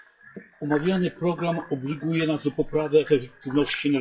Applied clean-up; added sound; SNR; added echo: classical method WPE with log-MMSE.